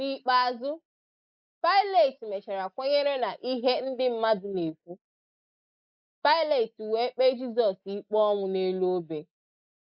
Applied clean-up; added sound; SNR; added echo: neural mask model Resemble Enhance denoiser.